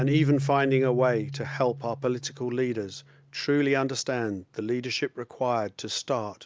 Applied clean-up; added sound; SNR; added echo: none; Keyboard (musical); 8 dB; none.